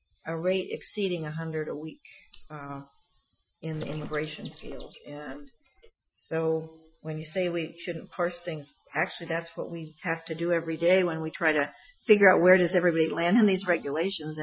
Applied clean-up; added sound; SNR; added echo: classical method Wiener filter.